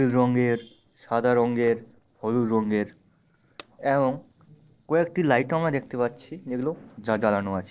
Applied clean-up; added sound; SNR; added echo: neural separator model SepFormer DNS4.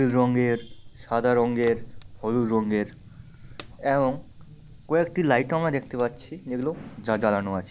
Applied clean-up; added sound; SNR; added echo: none; Fire; 19 dB; none.